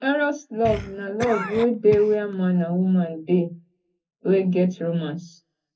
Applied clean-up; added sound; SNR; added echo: none; Cough; 13 dB; reverberation time 0.3 s.